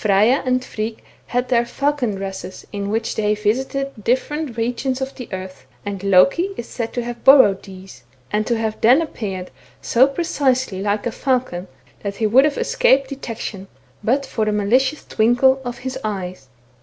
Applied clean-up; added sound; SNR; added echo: none; none; none; none.